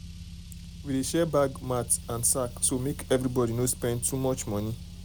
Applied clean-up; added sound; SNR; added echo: none; Car; 12 dB; none.